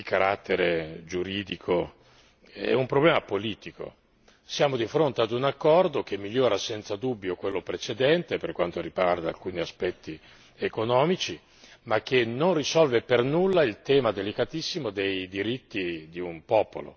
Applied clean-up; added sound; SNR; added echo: none; none; none; none.